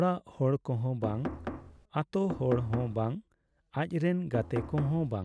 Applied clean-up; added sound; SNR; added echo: none; Knock; 8 dB; none.